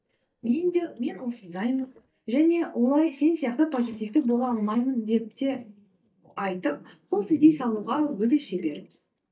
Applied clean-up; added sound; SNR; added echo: neural mask model DeepFilterNet 3.